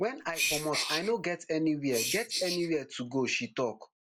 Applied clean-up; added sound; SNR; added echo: neural mask model Resemble Enhance denoiser.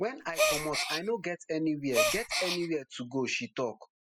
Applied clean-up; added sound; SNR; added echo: classical method spectral subtraction.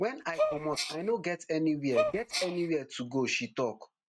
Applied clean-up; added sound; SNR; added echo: neural mask model RNNoise.